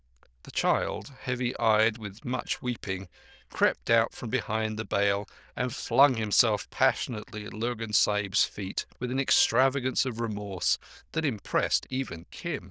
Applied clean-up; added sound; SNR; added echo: neural diffusion model UNIVERSE++.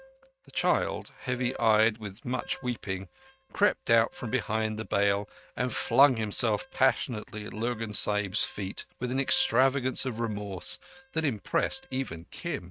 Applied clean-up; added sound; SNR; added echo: neural mask model RNNoise.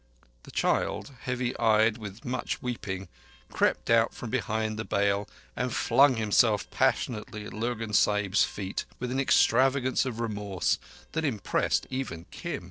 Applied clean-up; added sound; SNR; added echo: neural separator model SepFormer DNS4.